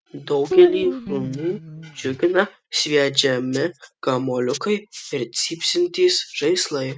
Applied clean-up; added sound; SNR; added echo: neural mask model RNNoise.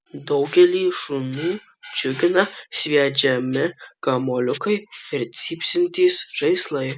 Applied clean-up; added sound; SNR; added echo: none; none; none; none.